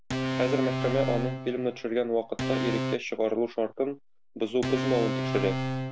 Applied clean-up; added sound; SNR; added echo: none; Organ; 2 dB; none.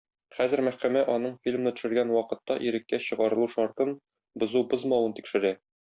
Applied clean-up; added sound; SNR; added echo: none; none; none; none.